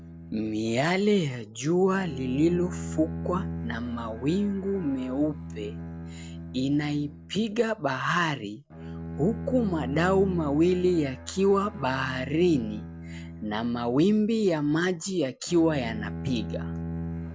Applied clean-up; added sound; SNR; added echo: none; Bowed string instrument; 10 dB; none.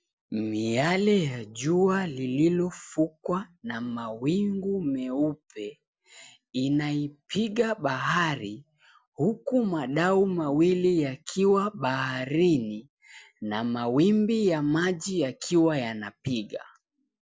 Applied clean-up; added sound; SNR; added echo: none; none; none; none.